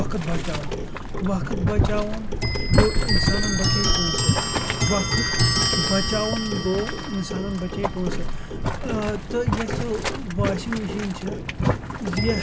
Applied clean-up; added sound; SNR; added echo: none; Clock + Boiling; -5 dB; none.